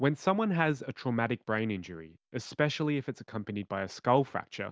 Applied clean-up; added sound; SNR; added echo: none; none; none; none.